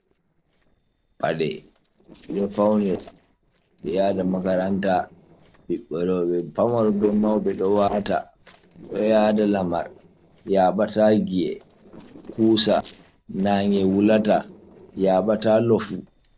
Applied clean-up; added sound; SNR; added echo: neural separator model SepFormer DNS4.